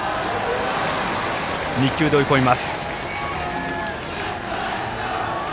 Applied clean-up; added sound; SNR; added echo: none; none; none; none.